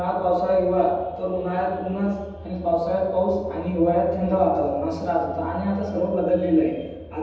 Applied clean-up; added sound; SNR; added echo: none; none; none; reverberation time 1.1 s.